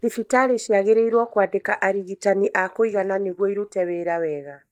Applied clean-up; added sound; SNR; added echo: neural mask model DeepFilterNet 3.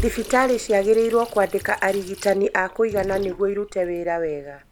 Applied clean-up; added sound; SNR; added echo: none; Sink (filling or washing) / Water tap, faucet; 15 dB; none.